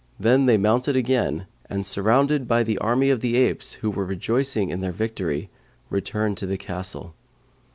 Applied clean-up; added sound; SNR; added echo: none; none; none; none.